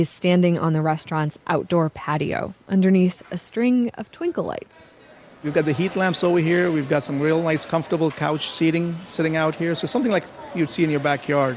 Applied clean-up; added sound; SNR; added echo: none; none; none; none.